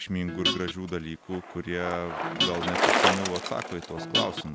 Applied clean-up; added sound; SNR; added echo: none; Bicycle + Guitar; -3 dB; none.